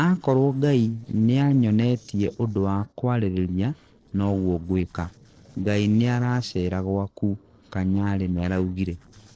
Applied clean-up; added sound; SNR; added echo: neural separator model SepFormer DNS4.